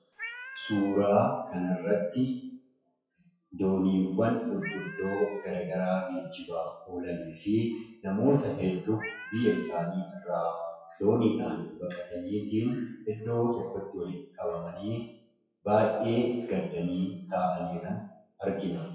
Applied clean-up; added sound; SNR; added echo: classical method WPE with log-MMSE.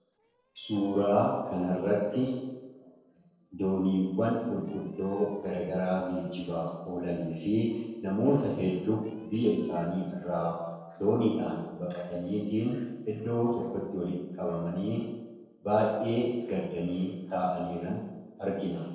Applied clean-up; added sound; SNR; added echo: neural separator model SepFormer DNS4.